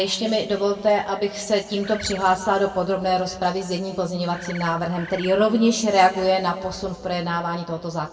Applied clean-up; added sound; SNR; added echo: none; Bird; 16 dB; reverberation time 1.4 s.